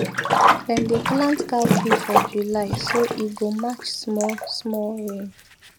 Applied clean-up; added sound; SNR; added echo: none; Sink (filling or washing); -1 dB; none.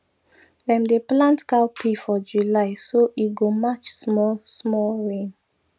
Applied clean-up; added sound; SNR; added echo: none; none; none; none.